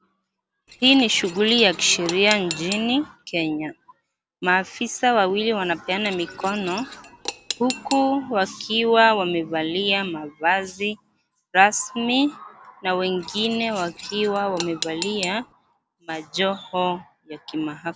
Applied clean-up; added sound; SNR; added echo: none; Cutlery, silverware / Dishes, pots, and pans; 13 dB; none.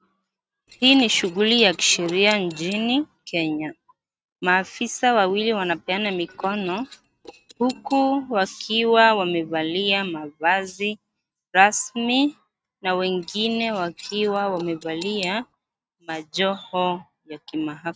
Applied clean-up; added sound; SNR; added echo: neural mask model RNNoise.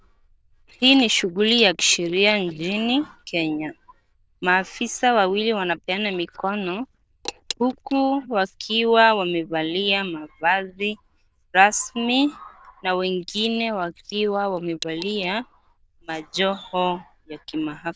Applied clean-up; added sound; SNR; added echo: neural diffusion model UNIVERSE++.